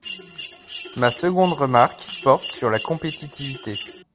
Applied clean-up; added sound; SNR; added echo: none; Coin (dropping) + Mechanisms; 14 dB; none.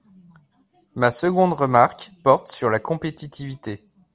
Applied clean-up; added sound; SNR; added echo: none; none; none; none.